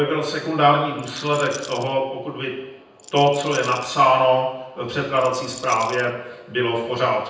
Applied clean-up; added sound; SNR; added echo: none; Rattle; 18 dB; reverberation time 0.9 s.